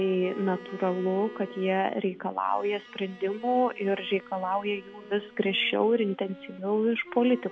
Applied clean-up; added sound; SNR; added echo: none; Bowed string instrument + Wind instrument, woodwind instrument; 18 dB; none.